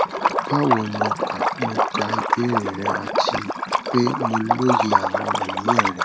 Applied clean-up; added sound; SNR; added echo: none; Liquid; -4 dB; none.